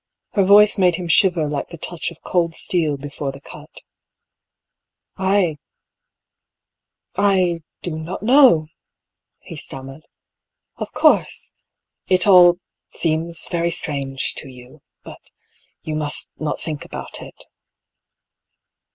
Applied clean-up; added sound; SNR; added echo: none; none; none; none.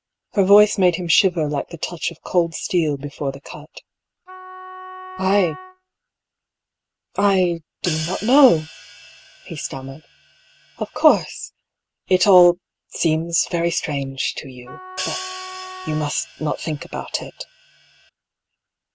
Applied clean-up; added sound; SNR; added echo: none; Hi-hat + Wind instrument, woodwind instrument; 14 dB; none.